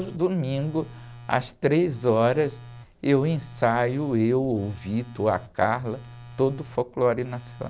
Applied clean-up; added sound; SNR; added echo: none; Telephone; 19 dB; none.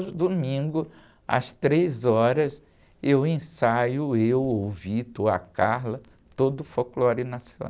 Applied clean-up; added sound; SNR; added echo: none; none; none; none.